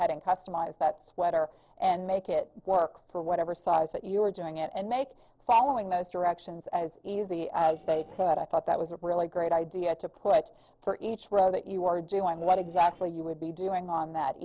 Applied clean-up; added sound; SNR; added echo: neural separator model SepFormer DNS4.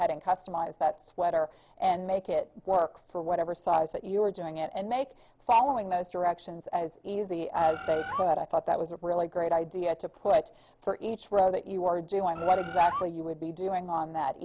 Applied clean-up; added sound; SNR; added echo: none; Bird; 8 dB; none.